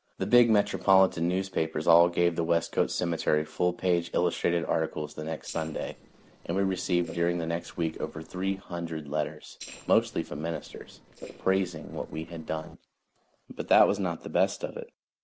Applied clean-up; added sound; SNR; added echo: neural separator model SepFormer DNS4.